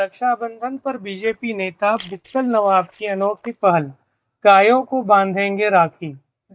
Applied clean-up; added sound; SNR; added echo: neural mask model DeepFilterNet 3.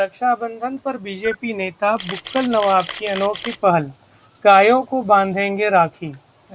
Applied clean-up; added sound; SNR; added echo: none; Camera; 14 dB; none.